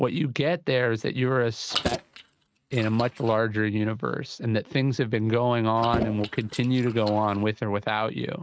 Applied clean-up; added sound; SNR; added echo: neural mask model RNNoise.